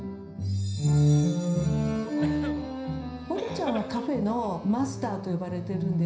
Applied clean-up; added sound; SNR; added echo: none; Cough; 15 dB; reverberation time 0.5 s.